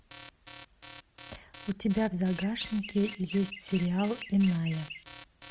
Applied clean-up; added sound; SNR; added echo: none; Alarm + Chirp, tweet; 6 dB; none.